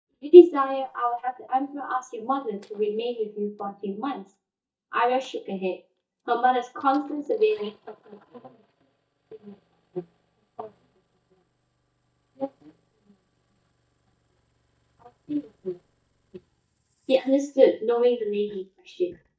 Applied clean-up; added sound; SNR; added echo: neural mask model DeepFilterNet 3.